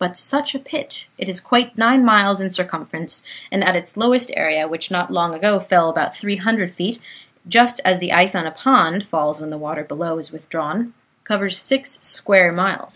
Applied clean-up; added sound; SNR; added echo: none; none; none; none.